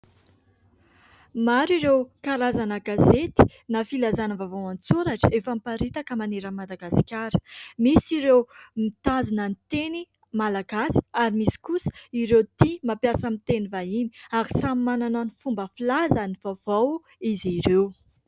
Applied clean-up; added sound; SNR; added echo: none; none; none; none.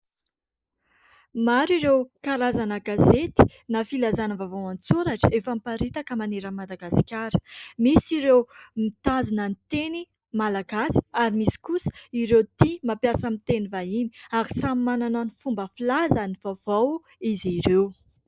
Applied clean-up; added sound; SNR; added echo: neural mask model Resemble Enhance denoiser.